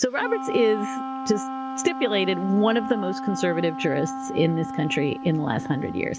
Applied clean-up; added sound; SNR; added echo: none; Wind instrument, woodwind instrument; 7 dB; none.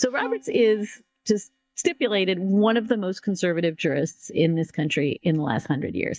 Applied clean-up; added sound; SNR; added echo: neural mask model DeepFilterNet 3.